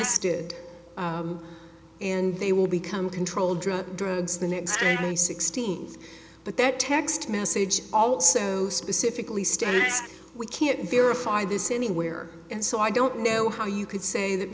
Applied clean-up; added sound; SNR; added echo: none; Meow; 12 dB; none.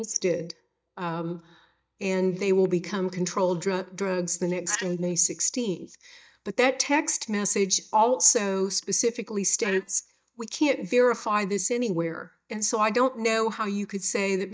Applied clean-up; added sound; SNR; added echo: neural mask model DeepFilterNet 3.